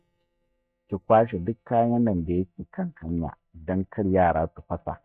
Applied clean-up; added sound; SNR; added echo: neural mask model DeepFilterNet 3.